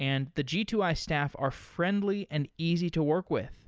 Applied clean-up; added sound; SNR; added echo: none; none; none; none.